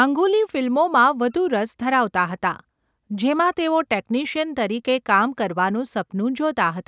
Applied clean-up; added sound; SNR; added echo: none; none; none; none.